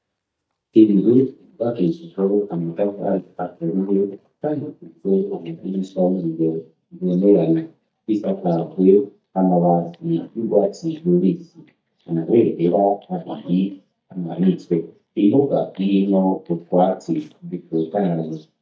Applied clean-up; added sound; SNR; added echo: neural mask model DeepFilterNet 3.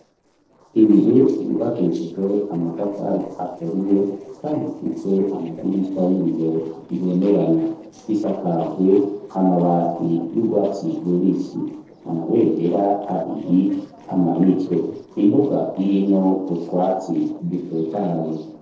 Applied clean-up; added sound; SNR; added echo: neural separator model SepFormer DNS4.